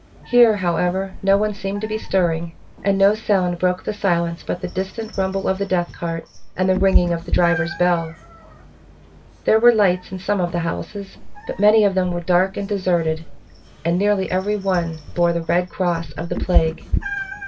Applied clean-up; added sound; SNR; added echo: none; Meow; 9 dB; reverberation time 0.2 s.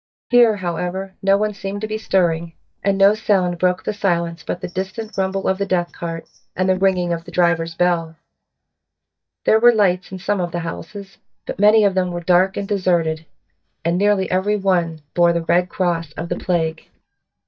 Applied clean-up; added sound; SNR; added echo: neural mask model DeepFilterNet 3.